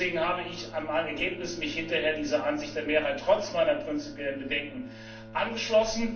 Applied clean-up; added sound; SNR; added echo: none; Bowed string instrument; 17 dB; reverberation time 0.4 s.